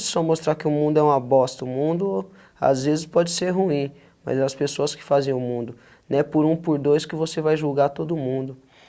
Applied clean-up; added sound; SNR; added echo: none; none; none; none.